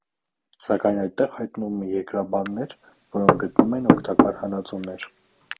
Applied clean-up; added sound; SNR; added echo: none; Knock / Wood; -4 dB; none.